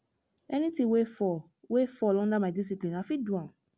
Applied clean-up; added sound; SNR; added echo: none; none; none; none.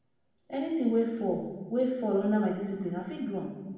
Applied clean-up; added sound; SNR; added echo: none; none; none; reverberation time 1.0 s.